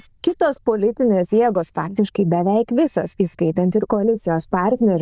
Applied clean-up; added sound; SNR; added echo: neural diffusion model UNIVERSE++.